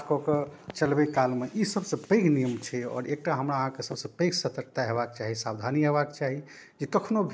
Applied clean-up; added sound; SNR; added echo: none; none; none; none.